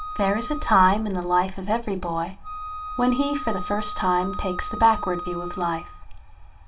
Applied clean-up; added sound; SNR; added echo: none; Wind instrument, woodwind instrument; 12 dB; reverberation time 0.2 s.